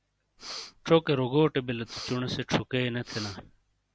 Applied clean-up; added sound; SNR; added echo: none; Breathing; 16 dB; none.